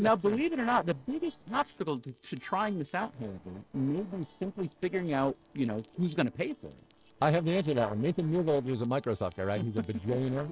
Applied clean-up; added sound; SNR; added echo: neural separator model SepFormer DNS4.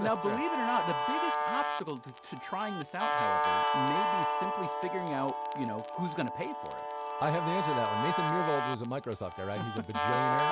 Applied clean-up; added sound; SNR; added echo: none; Guitar; -3 dB; none.